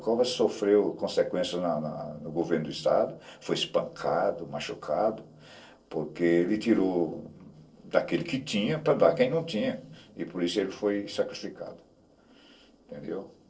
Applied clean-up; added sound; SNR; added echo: neural separator model SepFormer DNS4.